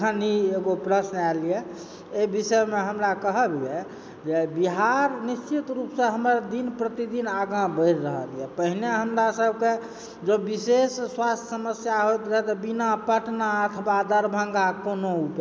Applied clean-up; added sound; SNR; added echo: none; none; none; none.